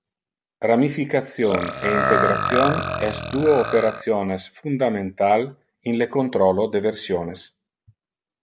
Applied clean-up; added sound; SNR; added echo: none; Burping, eructation; 2 dB; none.